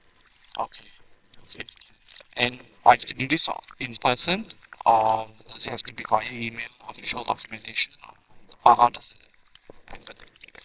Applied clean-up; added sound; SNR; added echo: neural separator model SepFormer WHAMR!.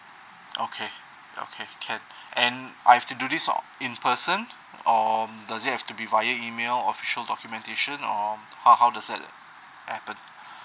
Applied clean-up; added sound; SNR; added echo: none; none; none; none.